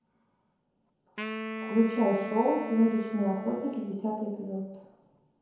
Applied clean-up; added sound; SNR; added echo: none; Wind instrument, woodwind instrument; 10 dB; reverberation time 0.9 s.